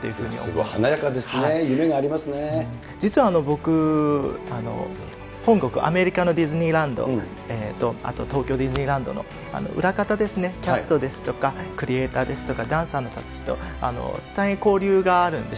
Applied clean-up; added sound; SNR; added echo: none; none; none; none.